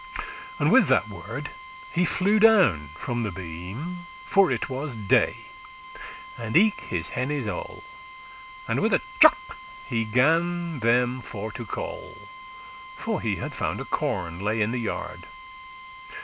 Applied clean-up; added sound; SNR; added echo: none; Drill; 15 dB; none.